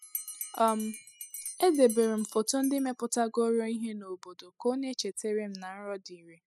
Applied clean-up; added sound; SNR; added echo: classical method spectral subtraction.